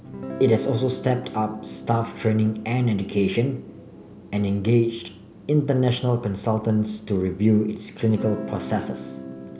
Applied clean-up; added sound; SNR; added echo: none; Guitar; 15 dB; none.